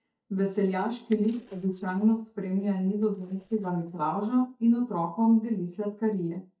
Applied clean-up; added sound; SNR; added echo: neural mask model DeepFilterNet 3.